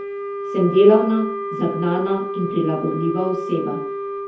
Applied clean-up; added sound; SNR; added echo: none; Wind instrument, woodwind instrument; 7 dB; reverberation time 0.5 s.